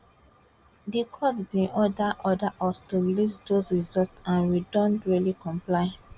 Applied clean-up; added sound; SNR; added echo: none; none; none; none.